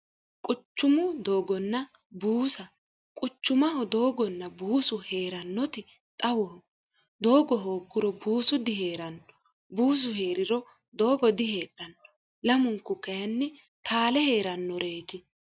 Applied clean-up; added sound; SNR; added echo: none; none; none; none.